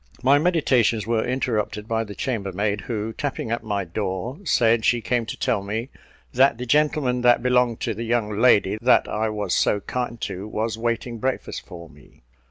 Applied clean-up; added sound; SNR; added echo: none; none; none; none.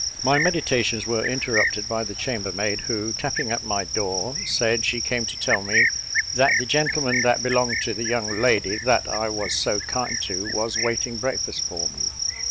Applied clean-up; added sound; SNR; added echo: none; Cricket; 1 dB; none.